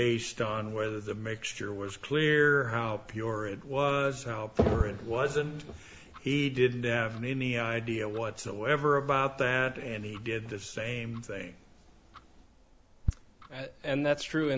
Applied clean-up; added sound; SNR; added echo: none; Tick-tock; 14 dB; none.